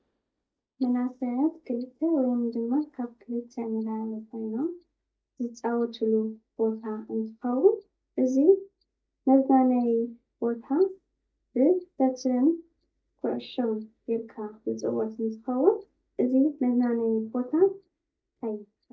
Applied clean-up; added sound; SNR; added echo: neural mask model DeepFilterNet 3.